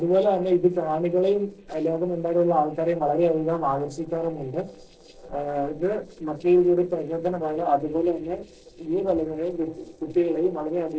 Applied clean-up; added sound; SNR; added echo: neural separator model SepFormer DNS4.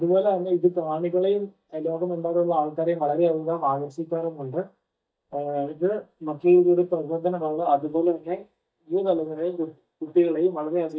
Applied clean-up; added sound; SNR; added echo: neural mask model DeepFilterNet 3.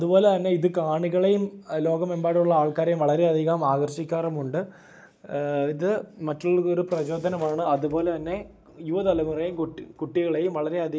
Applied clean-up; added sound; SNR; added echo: none; none; none; none.